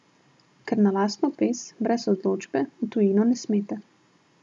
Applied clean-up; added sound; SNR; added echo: none; none; none; none.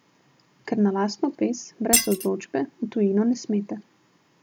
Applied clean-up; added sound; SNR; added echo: none; Shatter; -2 dB; none.